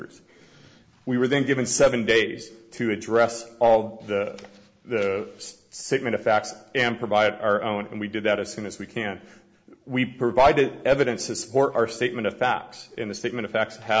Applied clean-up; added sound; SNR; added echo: none; none; none; none.